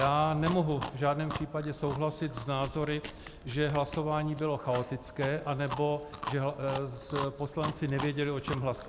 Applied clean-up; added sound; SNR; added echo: none; Chewing, mastication; 10 dB; none.